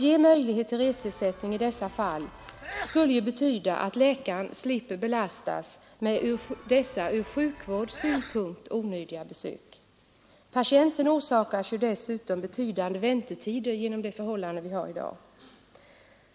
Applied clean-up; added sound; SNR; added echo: none; Sneeze / Church bell; 15 dB; none.